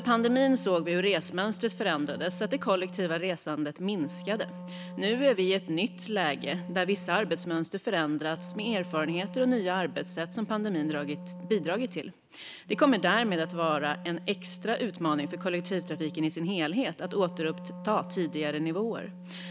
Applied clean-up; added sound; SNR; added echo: none; Wind instrument, woodwind instrument; 13 dB; none.